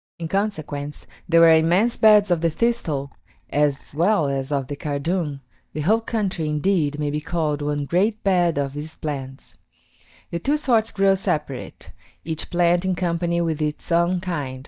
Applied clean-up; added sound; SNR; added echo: neural mask model DeepFilterNet 3.